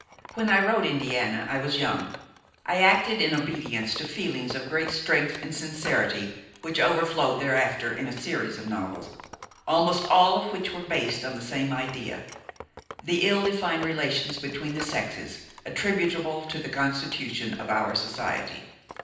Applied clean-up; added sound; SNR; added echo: none; Wood; 18 dB; reverberation time 0.9 s.